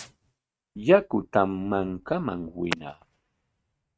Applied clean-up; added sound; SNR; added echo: neural mask model RNNoise.